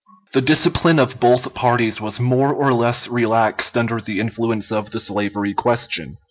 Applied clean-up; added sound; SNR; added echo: none; none; none; none.